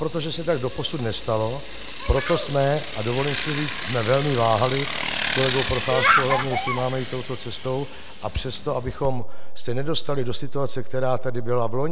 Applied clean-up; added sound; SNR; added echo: none; Bicycle; -1 dB; none.